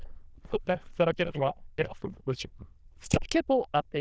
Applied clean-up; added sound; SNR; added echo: neural diffusion model UNIVERSE++.